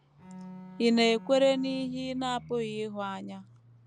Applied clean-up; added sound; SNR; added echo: none; Bowed string instrument + Livestock, farm animals, working animals; 17 dB; none.